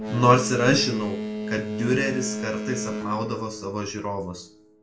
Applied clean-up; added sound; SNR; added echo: none; Boat, Water vehicle; 6 dB; reverberation time 0.3 s.